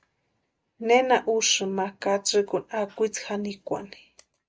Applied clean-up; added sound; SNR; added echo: none; none; none; none.